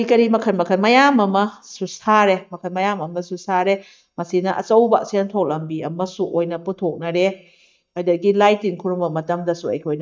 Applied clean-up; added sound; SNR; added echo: neural mask model DeepFilterNet 3.